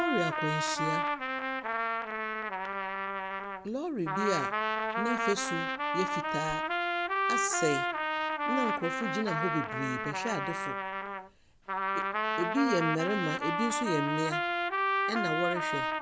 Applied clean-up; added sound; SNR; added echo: none; Trumpet; -3 dB; none.